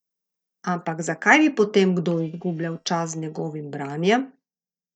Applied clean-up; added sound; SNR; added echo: neural mask model DeepFilterNet 3.